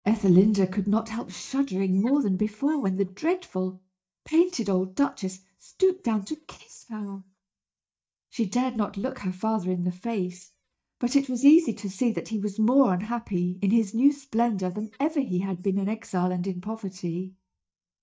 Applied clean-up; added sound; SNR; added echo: neural mask model DeepFilterNet 3.